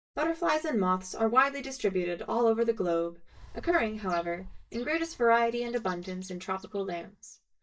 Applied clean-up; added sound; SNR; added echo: neural mask model DeepFilterNet 3.